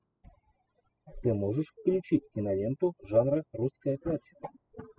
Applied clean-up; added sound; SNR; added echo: classical method spectral subtraction.